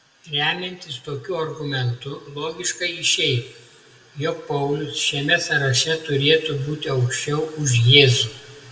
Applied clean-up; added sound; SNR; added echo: none; none; none; reverberation time 0.9 s.